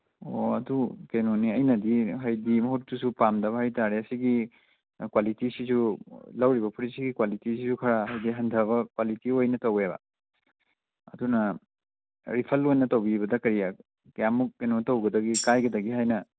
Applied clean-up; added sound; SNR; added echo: none; Tambourine; 8 dB; none.